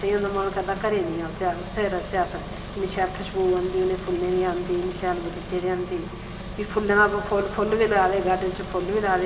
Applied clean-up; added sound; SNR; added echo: none; Engine; 10 dB; reverberation time 1.6 s.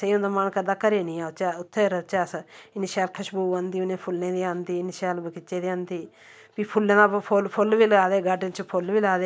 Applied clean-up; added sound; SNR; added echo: none; none; none; none.